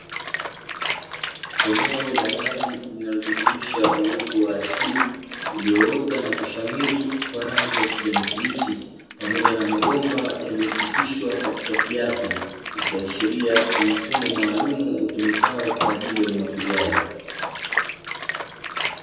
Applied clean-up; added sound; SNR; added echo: none; Bathtub (filling or washing) / Water; 0 dB; reverberation time 1.1 s.